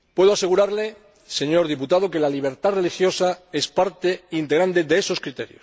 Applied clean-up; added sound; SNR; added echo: none; none; none; none.